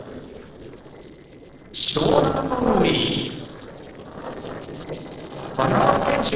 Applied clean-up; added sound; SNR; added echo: neural separator model SepFormer DNS4.